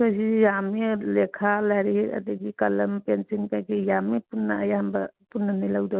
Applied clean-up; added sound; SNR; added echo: none; none; none; none.